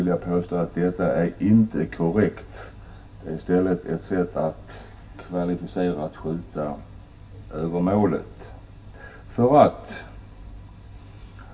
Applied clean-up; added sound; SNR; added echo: none; none; none; reverberation time 0.2 s.